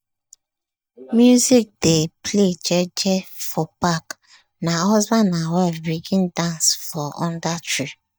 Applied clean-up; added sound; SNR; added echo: neural mask model DeepFilterNet 3.